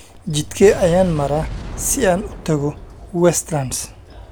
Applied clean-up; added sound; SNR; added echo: none; Boom; 13 dB; none.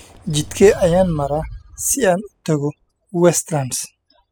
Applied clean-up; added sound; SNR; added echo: classical method spectral subtraction.